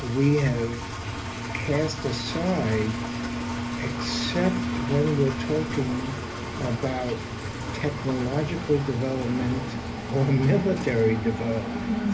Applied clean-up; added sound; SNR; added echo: none; Engine; 4 dB; reverberation time 0.3 s.